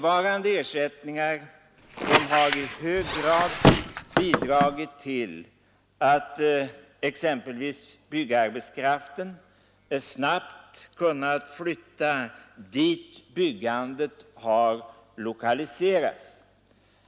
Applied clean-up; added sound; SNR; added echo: none; Squeak; -2 dB; none.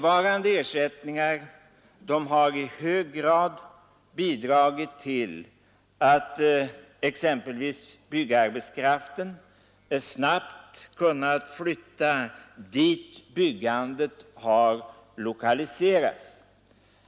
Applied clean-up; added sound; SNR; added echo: none; none; none; none.